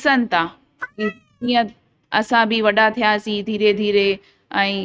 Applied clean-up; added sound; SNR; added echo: neural mask model RNNoise.